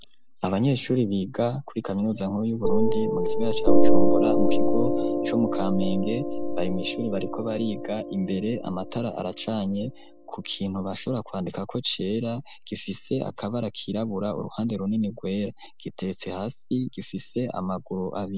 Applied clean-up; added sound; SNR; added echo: none; Piano; -4 dB; none.